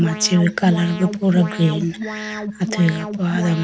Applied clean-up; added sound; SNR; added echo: none; Alarm; 10 dB; none.